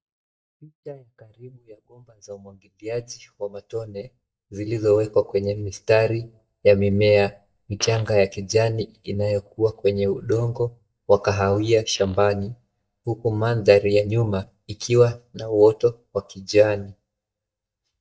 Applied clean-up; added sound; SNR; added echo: neural mask model DeepFilterNet 3.